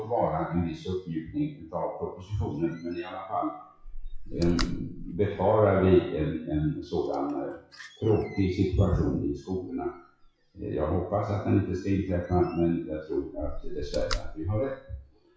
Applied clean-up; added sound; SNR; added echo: classical method WPE with log-MMSE.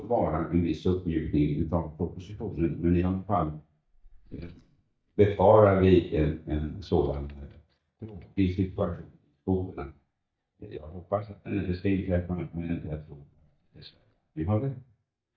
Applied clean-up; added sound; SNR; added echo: neural mask model DeepFilterNet 3.